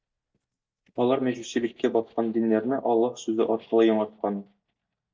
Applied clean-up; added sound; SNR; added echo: neural mask model DeepFilterNet 3.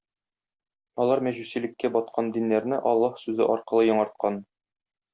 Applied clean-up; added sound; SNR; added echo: none; none; none; none.